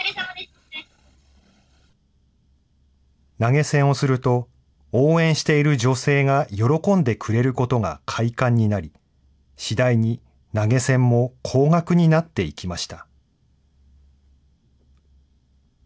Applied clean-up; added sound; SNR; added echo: none; none; none; none.